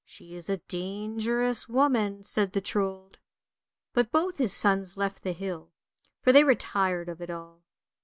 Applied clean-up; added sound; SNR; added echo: none; none; none; none.